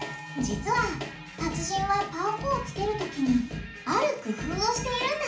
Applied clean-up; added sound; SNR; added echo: none; none; none; reverberation time 0.4 s.